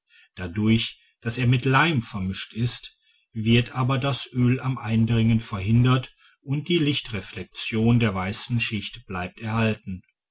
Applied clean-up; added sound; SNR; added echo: none; none; none; none.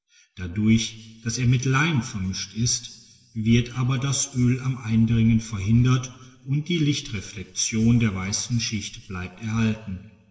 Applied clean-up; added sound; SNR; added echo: none; none; none; reverberation time 1.4 s.